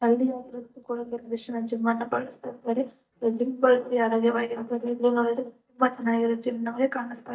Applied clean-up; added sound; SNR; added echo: neural mask model DeepFilterNet 3.